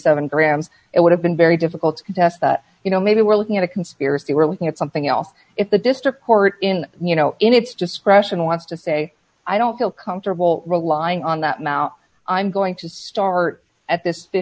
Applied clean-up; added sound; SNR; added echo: none; none; none; none.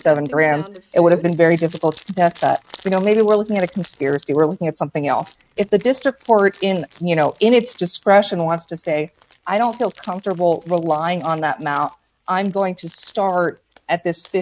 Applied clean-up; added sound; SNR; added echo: neural mask model RNNoise.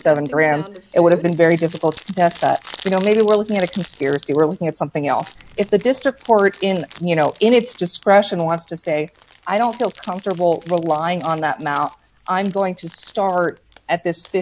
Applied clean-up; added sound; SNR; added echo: none; Crumpling, crinkling; 19 dB; none.